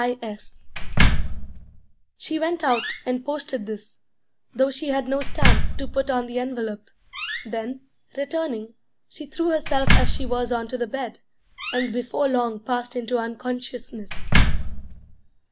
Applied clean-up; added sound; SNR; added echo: none; Slam; -4 dB; none.